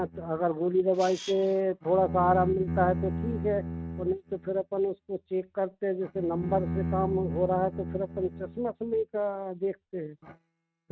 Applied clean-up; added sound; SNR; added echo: neural mask model RNNoise.